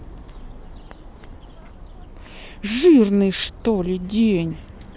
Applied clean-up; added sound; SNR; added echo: none; none; none; none.